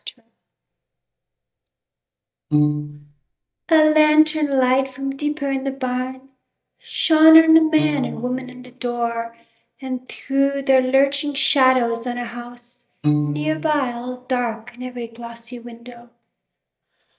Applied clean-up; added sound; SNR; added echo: neural mask model DeepFilterNet 3.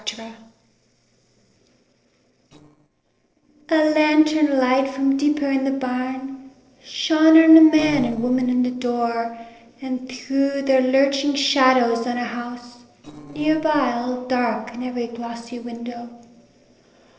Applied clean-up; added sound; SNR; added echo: neural separator model SepFormer DNS4.